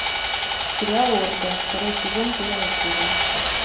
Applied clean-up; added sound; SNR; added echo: none; Sawing; -3 dB; reverberation time 1.1 s.